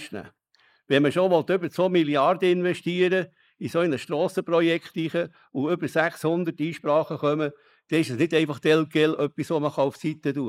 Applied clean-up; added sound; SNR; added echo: neural mask model Resemble Enhance denoiser.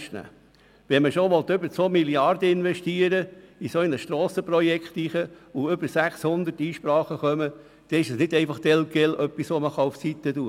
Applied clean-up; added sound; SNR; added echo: none; none; none; none.